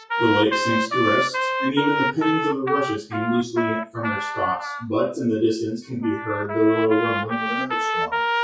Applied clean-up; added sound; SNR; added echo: classical method WPE with log-MMSE.